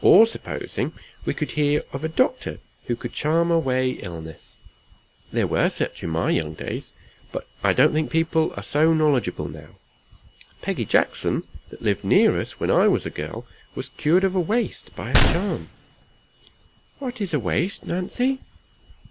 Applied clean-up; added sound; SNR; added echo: none; Gunshot, gunfire; 1 dB; none.